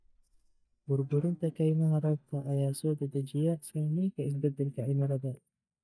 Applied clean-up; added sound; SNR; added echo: neural mask model DeepFilterNet 3.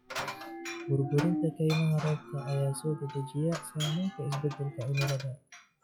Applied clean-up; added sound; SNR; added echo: classical method log-MMSE.